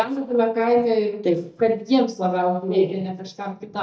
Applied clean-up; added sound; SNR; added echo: neural mask model DeepFilterNet 3.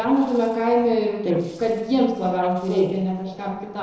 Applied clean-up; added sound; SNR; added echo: neural separator model SepFormer DNS4.